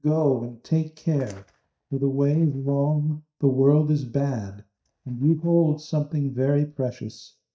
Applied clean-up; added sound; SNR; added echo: neural mask model DeepFilterNet 3.